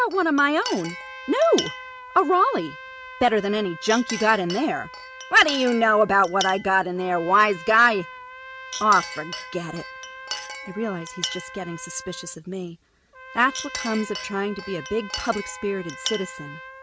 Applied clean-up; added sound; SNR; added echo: none; Trumpet + Chink, clink; 12 dB; none.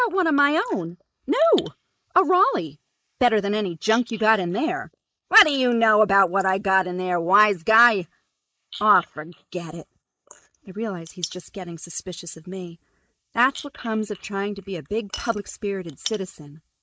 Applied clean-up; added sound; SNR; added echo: neural mask model Resemble Enhance denoiser.